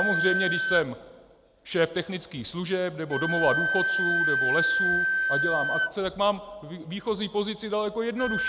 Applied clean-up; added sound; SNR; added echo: none; Wind instrument, woodwind instrument; 0 dB; none.